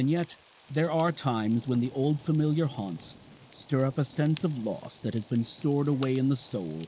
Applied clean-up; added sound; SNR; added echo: neural mask model Resemble Enhance denoiser.